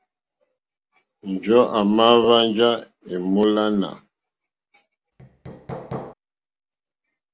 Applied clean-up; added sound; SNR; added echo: none; Hammer; 13 dB; none.